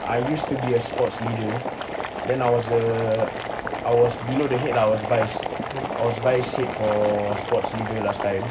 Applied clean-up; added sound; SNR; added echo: none; Boiling; 5 dB; none.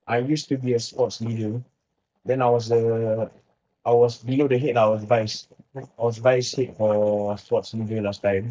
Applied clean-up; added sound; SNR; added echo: neural mask model DeepFilterNet 3.